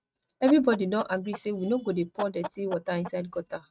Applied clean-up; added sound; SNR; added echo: neural mask model RNNoise.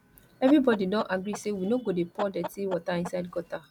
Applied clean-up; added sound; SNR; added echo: none; Chicken, rooster; 14 dB; none.